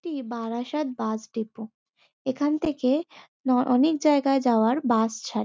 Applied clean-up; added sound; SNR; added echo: none; none; none; none.